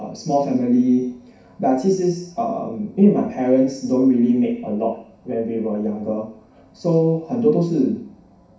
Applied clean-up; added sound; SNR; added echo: none; none; none; reverberation time 0.6 s.